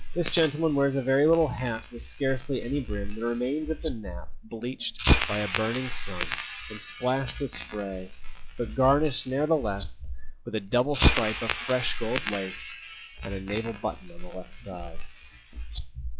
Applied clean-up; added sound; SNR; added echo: classical method log-MMSE.